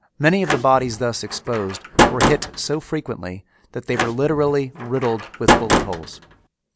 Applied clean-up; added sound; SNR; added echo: none; Slam; 0 dB; none.